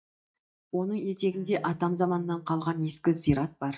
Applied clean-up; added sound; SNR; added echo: neural mask model DeepFilterNet 3.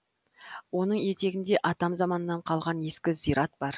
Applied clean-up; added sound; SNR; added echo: none; none; none; none.